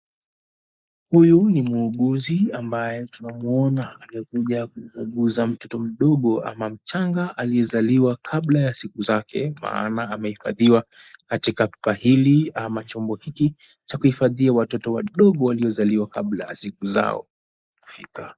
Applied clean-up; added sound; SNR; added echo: neural mask model Resemble Enhance denoiser.